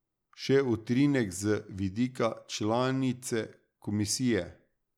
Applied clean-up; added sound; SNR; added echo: none; none; none; none.